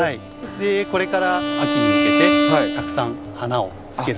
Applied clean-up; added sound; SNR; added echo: none; Bowed string instrument; -1 dB; none.